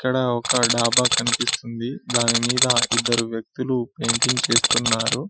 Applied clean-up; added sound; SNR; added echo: classical method Wiener filter.